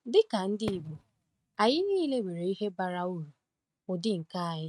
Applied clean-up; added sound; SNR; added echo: neural mask model RNNoise.